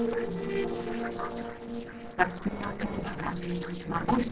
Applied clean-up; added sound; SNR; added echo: neural separator model SepFormer DNS4.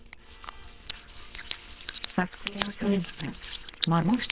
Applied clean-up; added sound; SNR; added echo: neural separator model SepFormer WHAMR!.